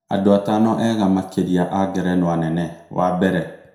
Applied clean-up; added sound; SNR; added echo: none; none; none; reverberation time 0.6 s.